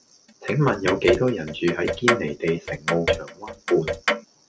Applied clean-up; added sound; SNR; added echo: none; Clock; 3 dB; none.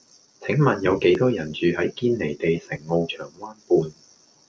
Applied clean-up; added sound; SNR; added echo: none; none; none; none.